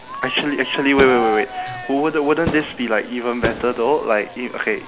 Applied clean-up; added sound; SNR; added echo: none; Crowd / Fireworks; 9 dB; none.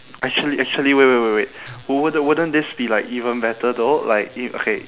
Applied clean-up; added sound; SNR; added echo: none; none; none; none.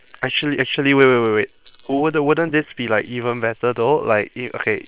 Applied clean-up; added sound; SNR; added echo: neural separator model SepFormer WHAM!.